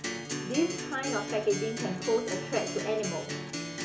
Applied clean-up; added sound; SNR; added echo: none; Acoustic guitar; 4 dB; reverberation time 0.2 s.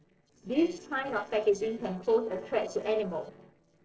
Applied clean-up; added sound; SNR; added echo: neural separator model SepFormer DNS4.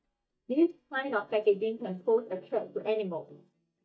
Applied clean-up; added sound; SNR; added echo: neural mask model DeepFilterNet 3.